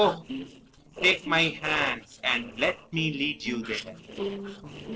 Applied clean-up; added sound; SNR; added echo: neural separator model SepFormer DNS4.